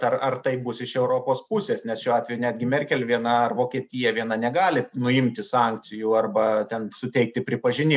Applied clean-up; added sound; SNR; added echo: none; none; none; none.